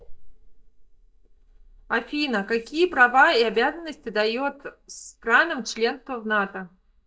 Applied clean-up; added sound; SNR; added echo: neural mask model DeepFilterNet 3.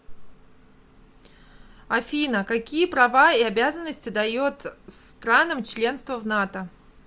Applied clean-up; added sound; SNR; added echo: none; none; none; none.